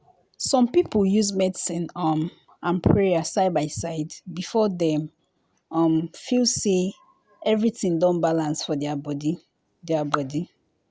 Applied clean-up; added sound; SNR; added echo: none; none; none; none.